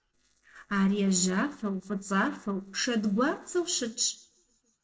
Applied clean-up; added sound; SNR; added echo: neural separator model SepFormer DNS4.